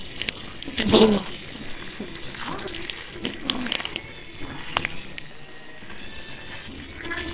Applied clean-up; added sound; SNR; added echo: neural separator model SepFormer WHAMR!.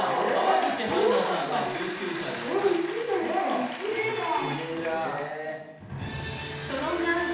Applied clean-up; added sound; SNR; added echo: none; Guitar; 18 dB; reverberation time 0.8 s.